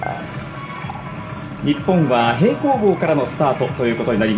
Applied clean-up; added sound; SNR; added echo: none; Dishes, pots, and pans / Chink, clink; 16 dB; reverberation time 0.8 s.